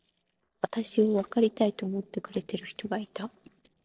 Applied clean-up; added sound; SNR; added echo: neural separator model SepFormer DNS4.